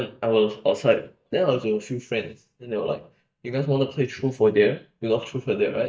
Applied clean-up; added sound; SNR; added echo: neural mask model DeepFilterNet 3.